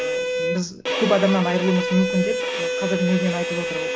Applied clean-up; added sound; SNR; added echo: none; Bowed string instrument; 2 dB; none.